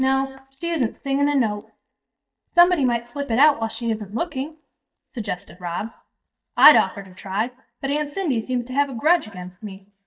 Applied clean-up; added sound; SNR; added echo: neural mask model DeepFilterNet 3.